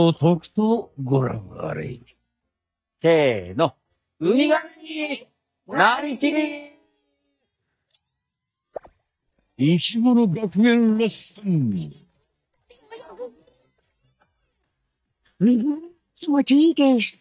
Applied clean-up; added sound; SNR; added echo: neural mask model DeepFilterNet 3.